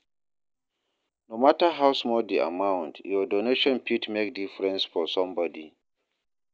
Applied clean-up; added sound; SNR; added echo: none; none; none; none.